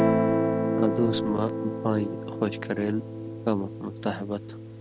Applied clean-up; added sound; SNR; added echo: none; Guitar; -1 dB; none.